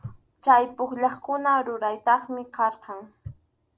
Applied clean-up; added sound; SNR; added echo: none; none; none; none.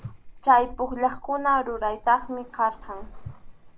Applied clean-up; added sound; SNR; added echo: none; Sliding door; 15 dB; none.